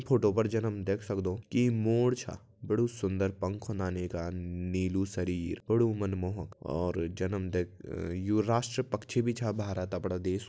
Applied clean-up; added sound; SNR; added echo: none; none; none; none.